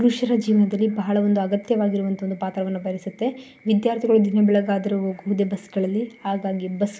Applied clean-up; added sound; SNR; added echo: none; none; none; none.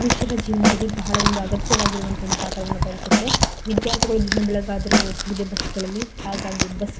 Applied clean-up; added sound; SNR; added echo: none; Snare drum + Chewing, mastication; -3 dB; none.